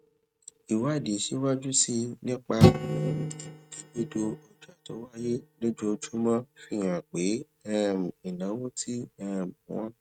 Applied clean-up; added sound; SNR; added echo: neural mask model RNNoise.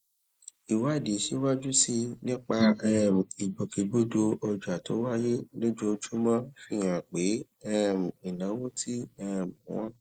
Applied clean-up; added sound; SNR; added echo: neural mask model Resemble Enhance denoiser.